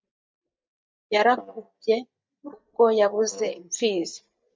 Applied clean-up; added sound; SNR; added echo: neural mask model DeepFilterNet 3.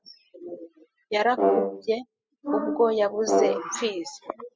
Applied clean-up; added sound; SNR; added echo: classical method spectral subtraction.